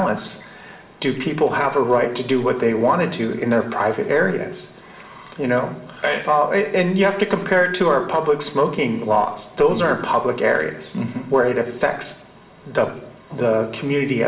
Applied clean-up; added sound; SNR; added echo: none; none; none; reverberation time 0.7 s.